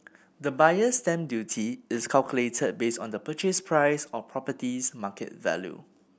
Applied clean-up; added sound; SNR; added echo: none; none; none; none.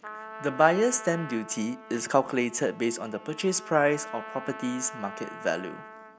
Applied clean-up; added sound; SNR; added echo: none; Trumpet; 14 dB; none.